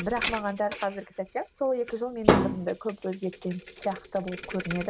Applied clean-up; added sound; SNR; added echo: none; Thump, thud; 1 dB; none.